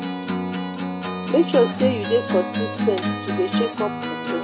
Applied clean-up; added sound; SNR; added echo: none; Acoustic guitar; 1 dB; none.